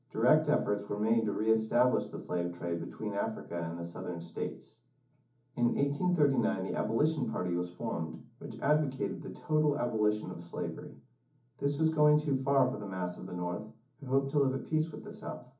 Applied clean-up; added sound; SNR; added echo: none; none; none; reverberation time 0.4 s.